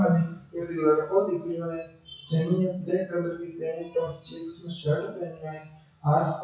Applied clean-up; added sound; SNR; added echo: classical method WPE with log-MMSE.